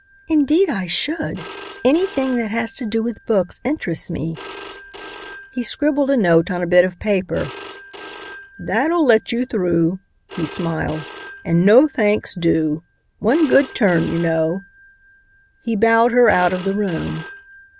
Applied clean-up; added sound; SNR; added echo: none; Telephone; 13 dB; none.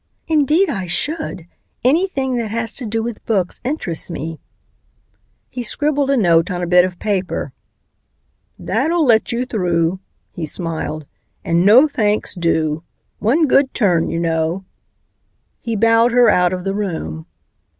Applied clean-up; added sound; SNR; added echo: none; none; none; none.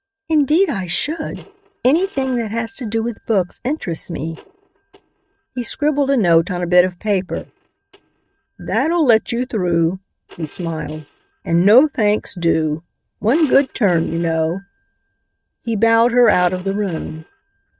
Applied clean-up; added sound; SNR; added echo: neural mask model RNNoise.